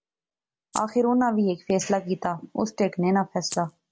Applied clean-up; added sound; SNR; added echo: none; Rattle (instrument); 13 dB; none.